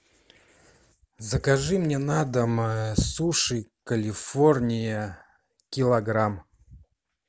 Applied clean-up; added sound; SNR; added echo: none; none; none; none.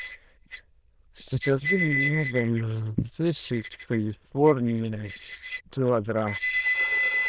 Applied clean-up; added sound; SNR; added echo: neural diffusion model UNIVERSE++.